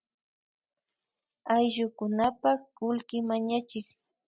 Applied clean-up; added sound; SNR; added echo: none; none; none; none.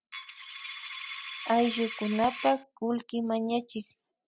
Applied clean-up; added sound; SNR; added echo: none; Coin (dropping); 10 dB; none.